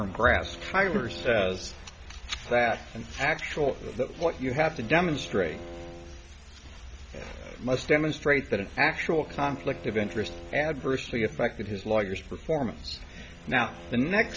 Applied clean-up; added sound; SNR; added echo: none; Bowed string instrument; 19 dB; none.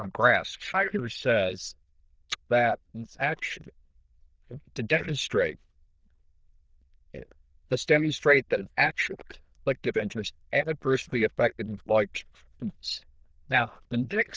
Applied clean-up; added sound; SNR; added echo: neural diffusion model UNIVERSE++.